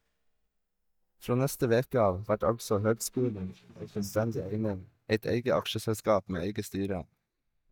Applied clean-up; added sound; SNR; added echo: neural mask model DeepFilterNet 3.